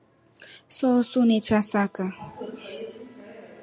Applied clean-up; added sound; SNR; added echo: none; none; none; none.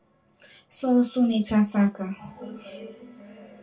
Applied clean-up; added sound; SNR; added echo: none; none; none; reverberation time 0.2 s.